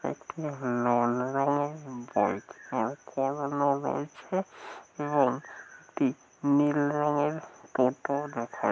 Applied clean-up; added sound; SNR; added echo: none; none; none; none.